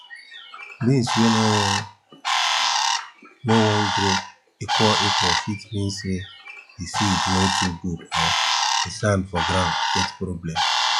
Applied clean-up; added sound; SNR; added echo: classical method log-MMSE.